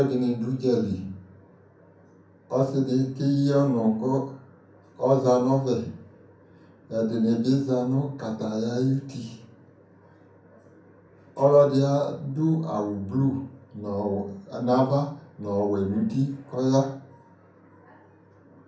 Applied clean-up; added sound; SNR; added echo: none; none; none; reverberation time 0.6 s.